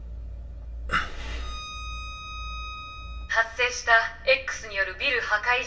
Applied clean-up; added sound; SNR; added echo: none; Bowed string instrument; 14 dB; reverberation time 0.2 s.